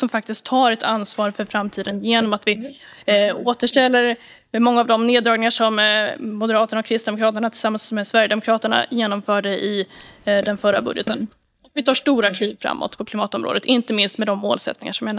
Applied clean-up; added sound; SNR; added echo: neural mask model DeepFilterNet 3.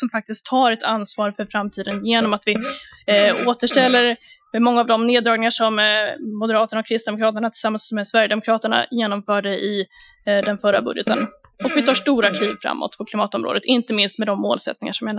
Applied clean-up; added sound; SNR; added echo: classical method Wiener filter.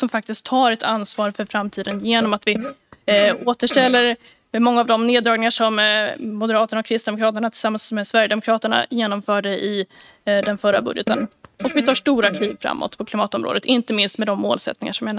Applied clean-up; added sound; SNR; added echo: neural mask model RNNoise.